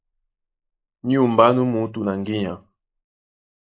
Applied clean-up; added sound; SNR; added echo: neural mask model Resemble Enhance denoiser.